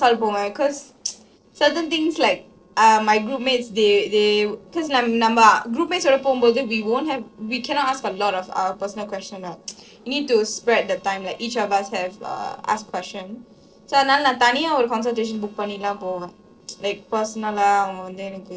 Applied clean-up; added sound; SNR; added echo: neural separator model SepFormer DNS4.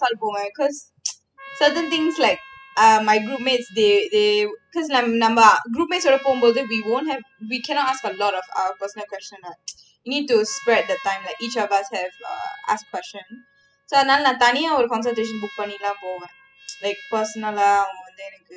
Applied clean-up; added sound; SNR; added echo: classical method spectral subtraction.